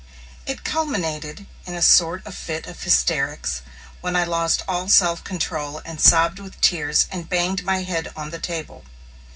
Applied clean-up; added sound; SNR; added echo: none; Squeak / Slam / Wood; 14 dB; reverberation time 0.4 s.